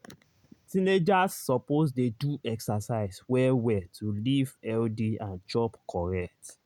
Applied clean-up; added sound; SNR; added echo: none; none; none; none.